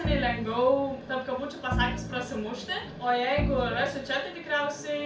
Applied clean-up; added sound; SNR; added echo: none; Bowed string instrument; 6 dB; reverberation time 0.4 s.